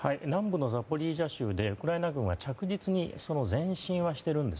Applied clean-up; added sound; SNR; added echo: none; none; none; none.